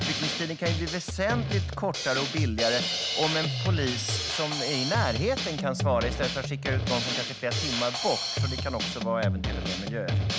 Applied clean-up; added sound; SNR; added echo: none; Drum kit; -1 dB; none.